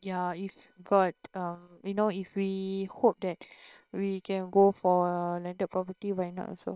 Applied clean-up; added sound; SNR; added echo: neural separator model SepFormer WHAM!.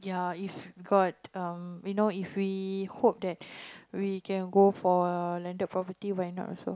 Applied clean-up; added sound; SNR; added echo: none; none; none; none.